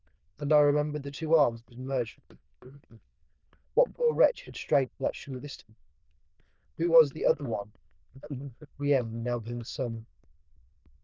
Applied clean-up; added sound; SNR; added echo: neural diffusion model UNIVERSE++.